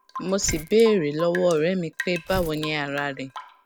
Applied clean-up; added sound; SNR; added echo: none; Drip / Rain + Tearing; 13 dB; none.